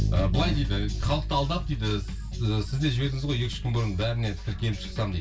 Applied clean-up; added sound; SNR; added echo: none; Bass guitar; 4 dB; reverberation time 0.2 s.